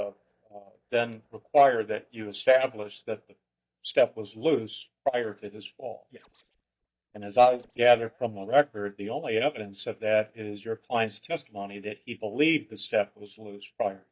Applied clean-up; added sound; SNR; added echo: neural mask model DeepFilterNet 3.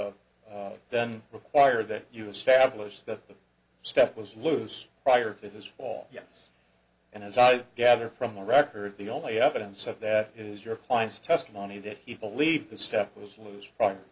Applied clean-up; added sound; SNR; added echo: none; none; none; none.